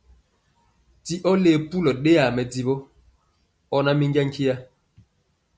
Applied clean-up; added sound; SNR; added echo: none; none; none; none.